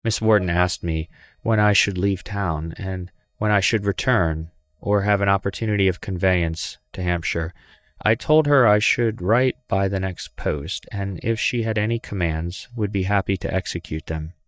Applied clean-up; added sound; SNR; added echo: neural mask model DeepFilterNet 3.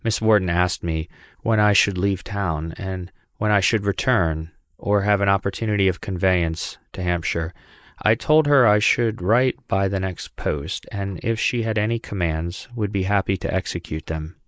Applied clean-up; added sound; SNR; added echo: neural mask model Resemble Enhance denoiser.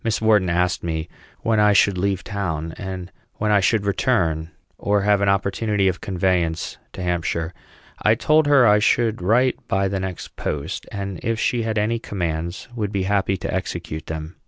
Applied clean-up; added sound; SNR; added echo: none; none; none; none.